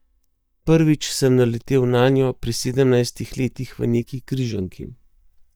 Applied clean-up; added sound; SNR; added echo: neural mask model DeepFilterNet 3.